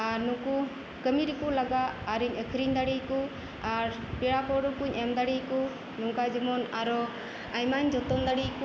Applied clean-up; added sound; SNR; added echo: none; none; none; none.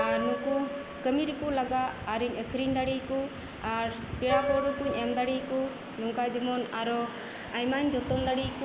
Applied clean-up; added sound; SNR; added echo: none; Piano; 8 dB; none.